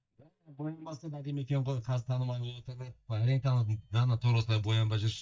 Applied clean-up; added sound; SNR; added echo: neural mask model DeepFilterNet 3.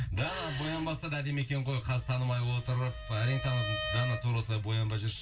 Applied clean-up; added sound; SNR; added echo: none; Bowed string instrument; 11 dB; reverberation time 0.2 s.